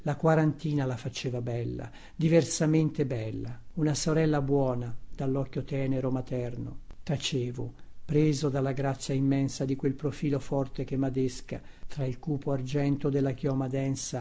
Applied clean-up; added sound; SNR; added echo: none; none; none; none.